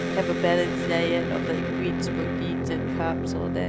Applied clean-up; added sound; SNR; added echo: none; Electric guitar; -2 dB; none.